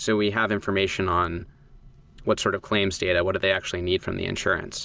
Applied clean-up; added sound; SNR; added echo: none; none; none; none.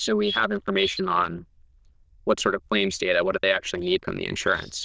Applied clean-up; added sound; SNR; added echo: neural diffusion model UNIVERSE++.